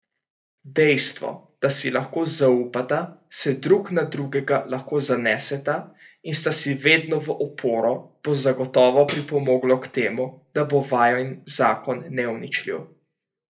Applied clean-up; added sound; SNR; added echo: none; Tambourine; 17 dB; reverberation time 0.3 s.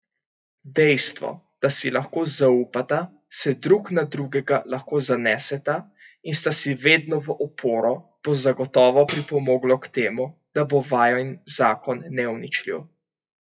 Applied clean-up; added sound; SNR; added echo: classical method WPE with log-MMSE.